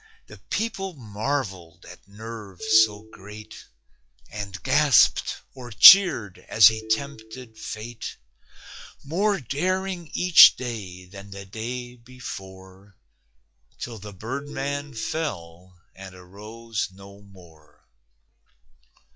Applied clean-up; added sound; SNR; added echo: classical method log-MMSE.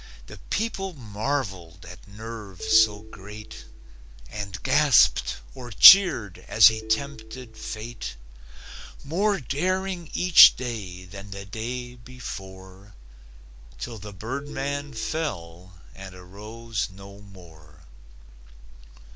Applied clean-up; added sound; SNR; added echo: none; Telephone; 18 dB; none.